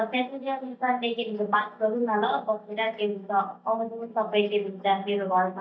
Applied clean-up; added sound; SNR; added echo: neural mask model DeepFilterNet 3.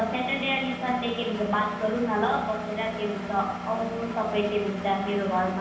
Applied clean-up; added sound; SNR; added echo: none; Engine; 8 dB; reverberation time 0.9 s.